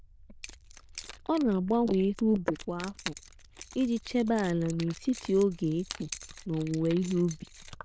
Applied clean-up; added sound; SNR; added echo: neural diffusion model UNIVERSE++.